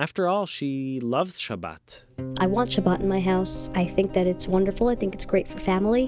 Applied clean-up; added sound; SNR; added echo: none; none; none; none.